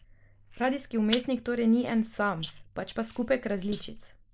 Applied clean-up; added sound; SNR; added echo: neural mask model Resemble Enhance denoiser.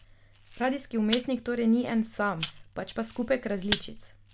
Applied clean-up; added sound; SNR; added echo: none; Rattle (instrument); 11 dB; none.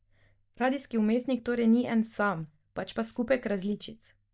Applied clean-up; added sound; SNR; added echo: neural mask model DeepFilterNet 3.